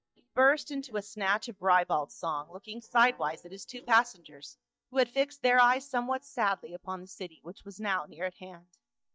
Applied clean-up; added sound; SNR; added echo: neural mask model DeepFilterNet 3.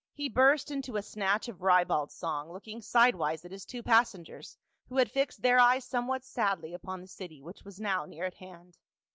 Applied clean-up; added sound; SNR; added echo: none; none; none; none.